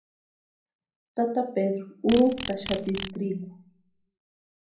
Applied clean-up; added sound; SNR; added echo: none; Insect; 11 dB; reverberation time 0.5 s.